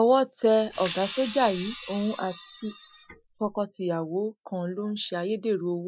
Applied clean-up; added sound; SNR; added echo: classical method Wiener filter.